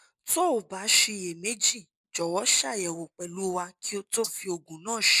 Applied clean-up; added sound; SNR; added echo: neural mask model Resemble Enhance denoiser.